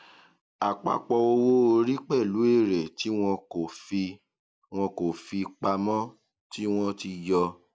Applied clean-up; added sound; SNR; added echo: none; none; none; none.